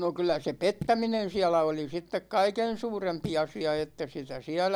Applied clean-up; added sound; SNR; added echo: none; Raindrop / Drip; 17 dB; none.